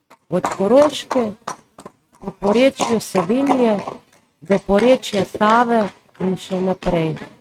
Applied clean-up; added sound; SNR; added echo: neural mask model RNNoise.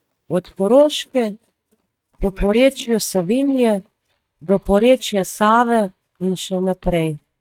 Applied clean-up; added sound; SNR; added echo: neural mask model DeepFilterNet 3.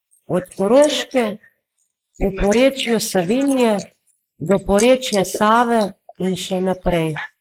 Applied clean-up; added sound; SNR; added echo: neural mask model Resemble Enhance denoiser.